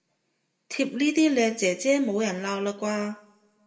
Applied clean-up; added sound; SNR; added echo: none; none; none; reverberation time 0.6 s.